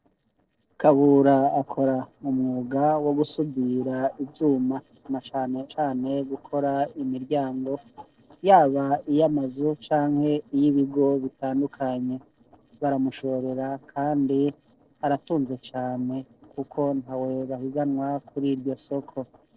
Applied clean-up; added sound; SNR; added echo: neural separator model SepFormer DNS4.